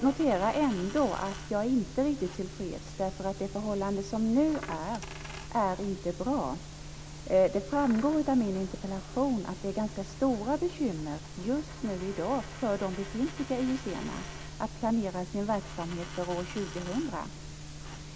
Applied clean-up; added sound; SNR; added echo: none; Coin (dropping); 19 dB; none.